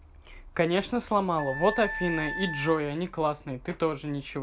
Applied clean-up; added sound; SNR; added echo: none; Wind instrument, woodwind instrument; 8 dB; none.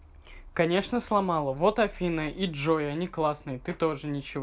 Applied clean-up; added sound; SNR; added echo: none; none; none; none.